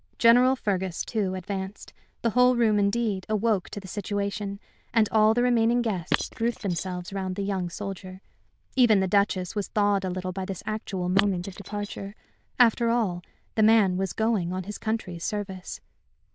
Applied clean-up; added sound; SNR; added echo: neural diffusion model UNIVERSE++.